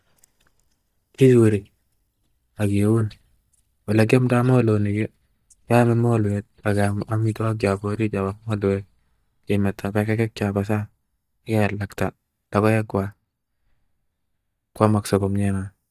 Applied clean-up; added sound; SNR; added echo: neural mask model DeepFilterNet 3.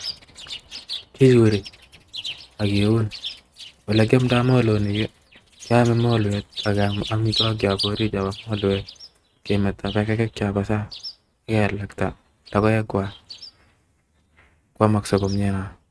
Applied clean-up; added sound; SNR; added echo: neural mask model RNNoise.